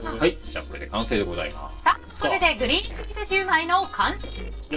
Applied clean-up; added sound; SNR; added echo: neural separator model SepFormer DNS4.